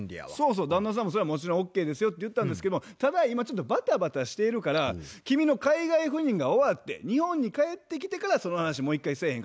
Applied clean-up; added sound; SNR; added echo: none; none; none; none.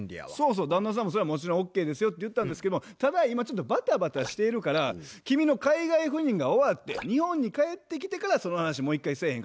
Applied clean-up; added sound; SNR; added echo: neural separator model SepFormer DNS4.